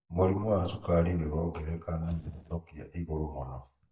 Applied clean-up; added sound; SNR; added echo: neural mask model DeepFilterNet 3.